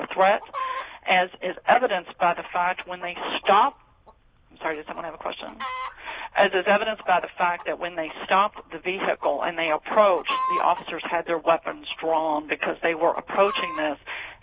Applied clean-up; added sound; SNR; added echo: none; Chicken, rooster; 13 dB; none.